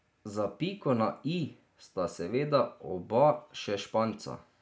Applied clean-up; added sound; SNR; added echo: none; none; none; none.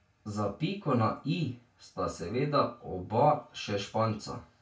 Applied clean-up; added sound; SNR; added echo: none; none; none; reverberation time 0.2 s.